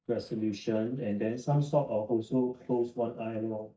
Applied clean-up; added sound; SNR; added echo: neural mask model DeepFilterNet 3.